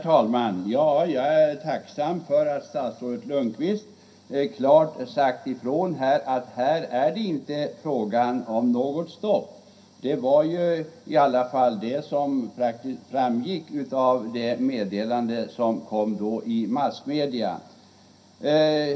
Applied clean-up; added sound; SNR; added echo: none; none; none; reverberation time 0.3 s.